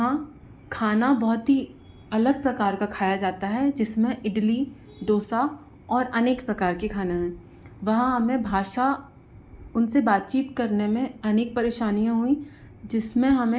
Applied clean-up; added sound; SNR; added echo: none; none; none; none.